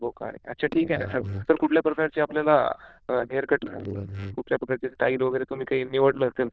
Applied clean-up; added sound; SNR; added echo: neural diffusion model UNIVERSE++.